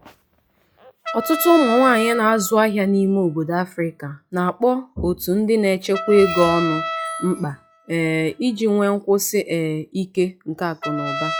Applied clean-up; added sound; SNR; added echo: classical method log-MMSE.